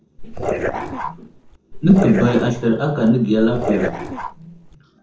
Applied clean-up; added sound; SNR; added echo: neural separator model SepFormer DNS4.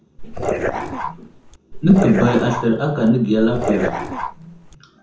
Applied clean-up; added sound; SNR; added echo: none; Dog; 5 dB; reverberation time 0.6 s.